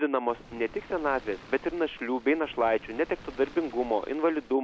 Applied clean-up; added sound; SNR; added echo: none; Waves, surf; 20 dB; none.